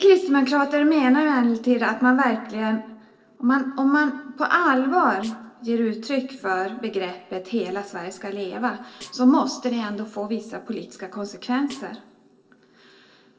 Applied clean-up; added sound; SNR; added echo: neural separator model SepFormer DNS4.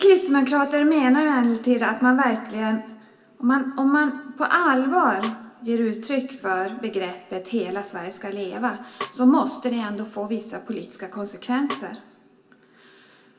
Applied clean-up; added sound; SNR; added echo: none; Snare drum; 17 dB; reverberation time 0.8 s.